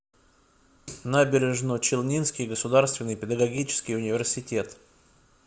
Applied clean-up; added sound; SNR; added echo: none; none; none; none.